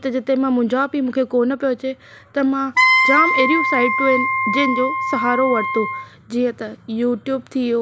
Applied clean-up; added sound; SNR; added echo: none; Wind instrument, woodwind instrument; -1 dB; none.